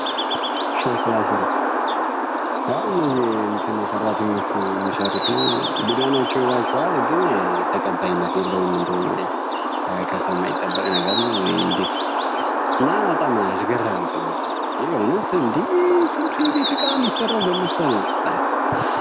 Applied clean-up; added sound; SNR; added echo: none; Bird; -3 dB; none.